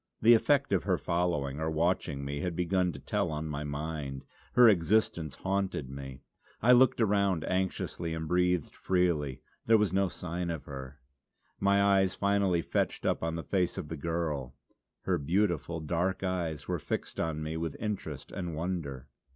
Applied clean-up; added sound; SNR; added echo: none; none; none; none.